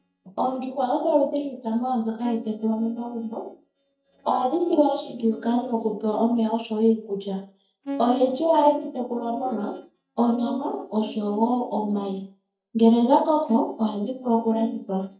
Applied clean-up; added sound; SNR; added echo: neural mask model DeepFilterNet 3.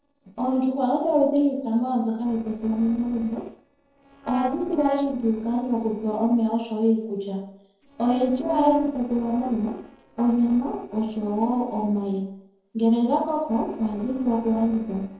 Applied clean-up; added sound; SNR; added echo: neural separator model SepFormer DNS4.